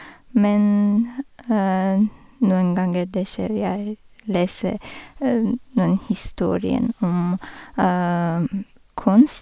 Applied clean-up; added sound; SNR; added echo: none; none; none; none.